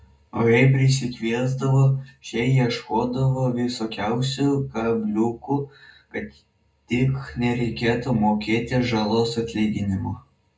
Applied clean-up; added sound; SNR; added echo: none; none; none; reverberation time 0.2 s.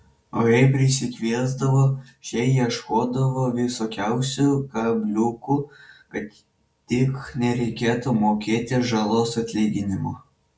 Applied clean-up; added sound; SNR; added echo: none; none; none; none.